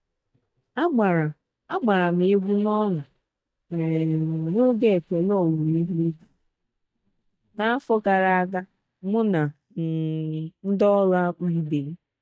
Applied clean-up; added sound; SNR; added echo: neural mask model DeepFilterNet 3.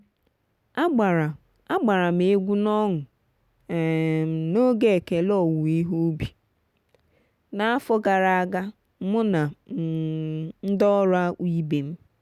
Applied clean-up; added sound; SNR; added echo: none; none; none; none.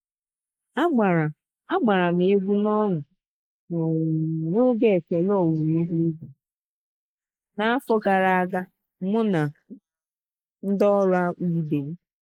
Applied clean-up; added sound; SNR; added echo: neural mask model Resemble Enhance denoiser.